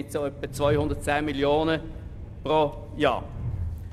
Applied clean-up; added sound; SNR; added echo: none; Train; 8 dB; none.